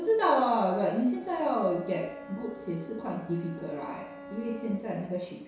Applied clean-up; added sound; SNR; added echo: none; Bowed string instrument; 18 dB; reverberation time 0.7 s.